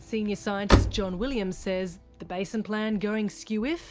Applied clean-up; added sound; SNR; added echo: none; Slam; -4 dB; none.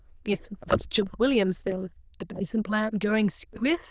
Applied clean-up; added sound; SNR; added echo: neural diffusion model UNIVERSE++.